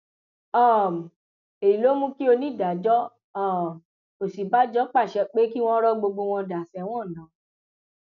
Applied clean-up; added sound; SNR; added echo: none; none; none; none.